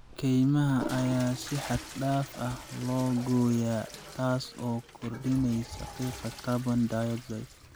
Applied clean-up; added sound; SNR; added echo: none; Toilet flush / Water; 14 dB; none.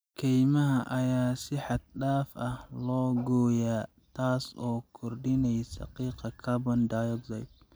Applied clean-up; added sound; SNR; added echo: none; none; none; none.